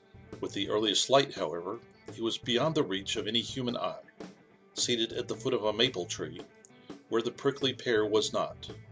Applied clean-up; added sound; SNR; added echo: none; Guitar / Drum; 17 dB; none.